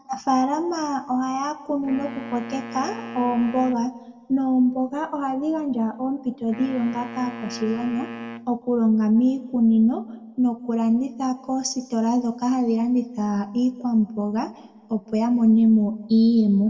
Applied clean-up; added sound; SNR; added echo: none; Wind instrument, woodwind instrument; 14 dB; reverberation time 0.8 s.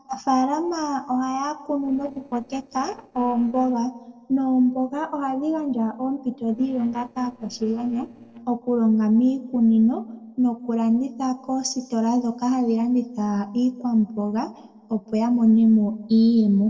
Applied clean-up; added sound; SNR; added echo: neural separator model SepFormer DNS4.